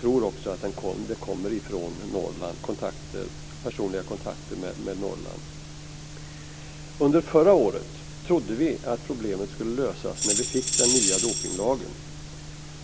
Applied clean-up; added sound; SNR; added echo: none; Tambourine; -2 dB; none.